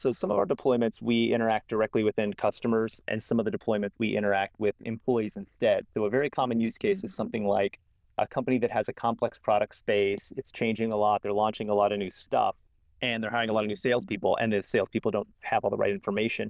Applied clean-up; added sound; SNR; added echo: neural diffusion model UNIVERSE++.